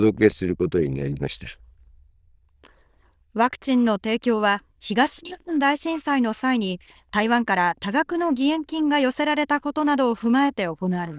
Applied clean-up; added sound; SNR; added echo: neural diffusion model UNIVERSE++.